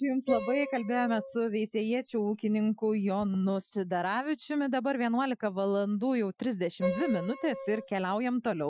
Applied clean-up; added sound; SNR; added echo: classical method Wiener filter.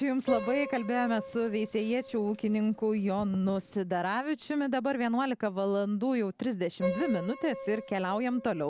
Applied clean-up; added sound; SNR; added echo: none; Piano; 12 dB; none.